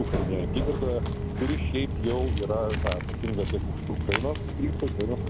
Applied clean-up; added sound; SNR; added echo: none; Walk, footsteps; -2 dB; none.